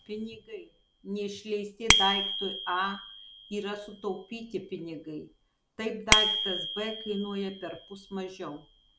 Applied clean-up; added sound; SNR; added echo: none; Bicycle bell; -2 dB; none.